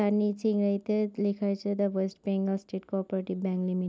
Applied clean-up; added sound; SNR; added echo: none; none; none; none.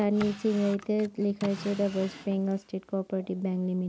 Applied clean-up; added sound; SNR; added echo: none; Drawer open or close; 17 dB; none.